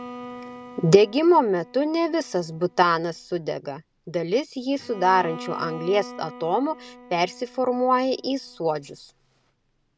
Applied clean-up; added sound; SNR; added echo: none; Bowed string instrument; 18 dB; none.